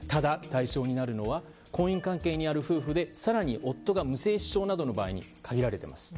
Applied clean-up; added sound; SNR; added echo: none; none; none; none.